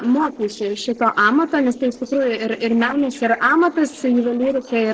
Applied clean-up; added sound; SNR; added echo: neural separator model SepFormer DNS4.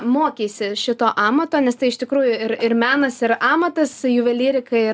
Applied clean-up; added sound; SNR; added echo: none; none; none; none.